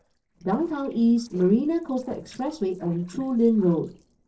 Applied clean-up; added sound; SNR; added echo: neural separator model SepFormer DNS4.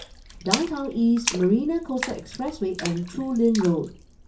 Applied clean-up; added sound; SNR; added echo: none; Splash, splatter; 10 dB; reverberation time 0.2 s.